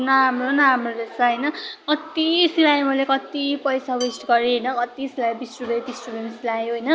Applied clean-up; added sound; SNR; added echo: none; Dishes, pots, and pans / Glass / Bell; 19 dB; none.